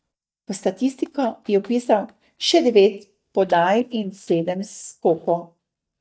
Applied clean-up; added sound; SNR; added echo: neural mask model DeepFilterNet 3.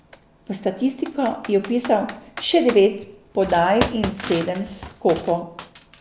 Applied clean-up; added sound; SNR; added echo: none; Computer keyboard; 12 dB; none.